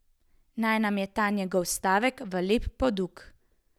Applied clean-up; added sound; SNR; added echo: none; none; none; none.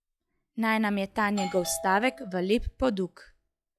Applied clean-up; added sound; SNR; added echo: classical method log-MMSE.